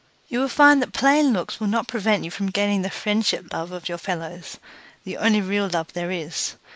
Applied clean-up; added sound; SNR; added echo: neural mask model Resemble Enhance denoiser.